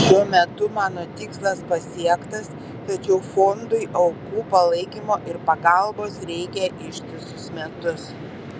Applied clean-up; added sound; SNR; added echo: none; none; none; none.